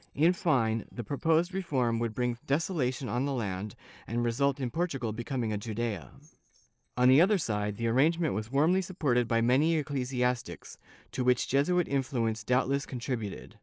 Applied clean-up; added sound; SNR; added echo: neural separator model SepFormer DNS4.